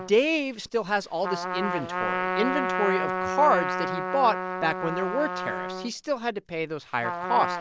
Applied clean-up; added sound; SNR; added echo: none; Trumpet; 3 dB; none.